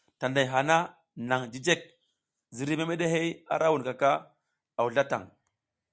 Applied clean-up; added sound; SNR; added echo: none; none; none; none.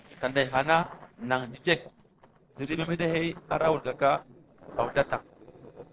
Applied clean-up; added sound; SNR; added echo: neural separator model SepFormer DNS4.